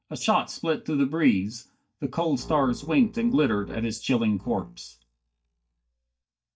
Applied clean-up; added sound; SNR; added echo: neural mask model DeepFilterNet 3.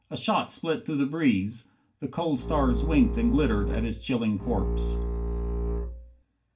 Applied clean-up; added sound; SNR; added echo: none; Bowed string instrument; 1 dB; reverberation time 0.2 s.